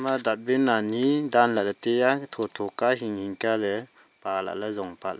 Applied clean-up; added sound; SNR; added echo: none; none; none; none.